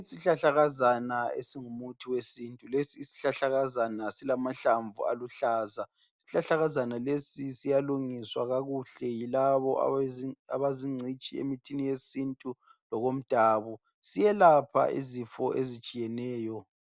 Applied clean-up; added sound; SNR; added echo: none; none; none; none.